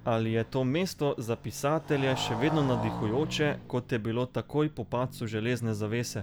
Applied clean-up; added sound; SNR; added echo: none; Motorcycle; 11 dB; none.